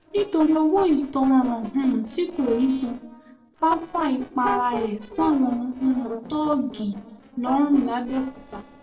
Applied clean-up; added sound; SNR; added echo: neural separator model SepFormer DNS4.